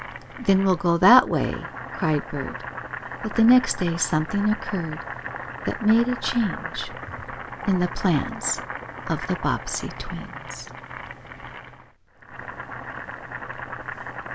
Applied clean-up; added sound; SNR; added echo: none; Boiling; 10 dB; none.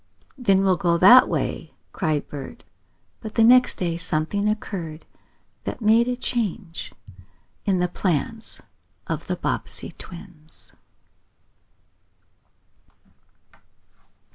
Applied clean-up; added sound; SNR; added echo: none; none; none; none.